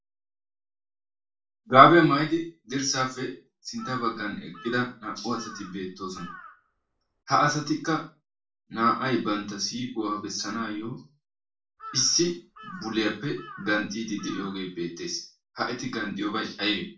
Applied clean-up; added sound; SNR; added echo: none; Bird vocalization, bird call, bird song / Crow; 19 dB; reverberation time 0.3 s.